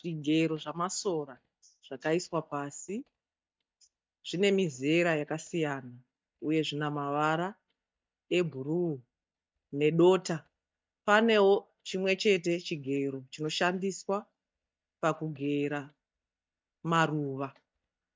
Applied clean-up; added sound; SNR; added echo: neural mask model DeepFilterNet 3.